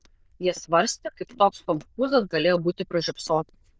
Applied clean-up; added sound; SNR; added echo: neural diffusion model UNIVERSE++.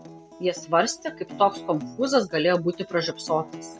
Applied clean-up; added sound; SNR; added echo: none; Acoustic guitar; 16 dB; none.